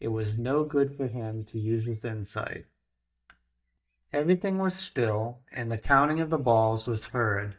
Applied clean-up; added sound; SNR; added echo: neural mask model DeepFilterNet 3.